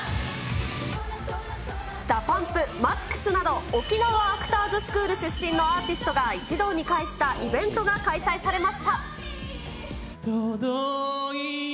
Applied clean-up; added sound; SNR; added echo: none; none; none; none.